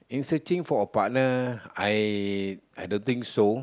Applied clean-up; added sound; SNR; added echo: none; Finger snapping; 20 dB; none.